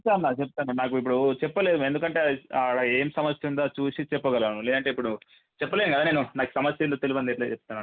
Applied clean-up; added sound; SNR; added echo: none; none; none; none.